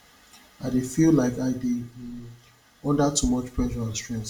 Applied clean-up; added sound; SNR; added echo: none; none; none; reverberation time 0.3 s.